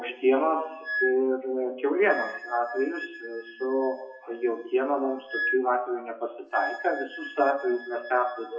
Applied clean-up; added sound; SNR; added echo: classical method WPE with log-MMSE.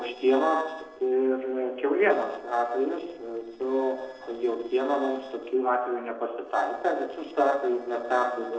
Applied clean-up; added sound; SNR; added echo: neural separator model SepFormer DNS4.